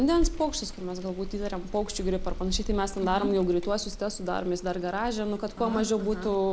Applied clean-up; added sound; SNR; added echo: none; Rain; 7 dB; none.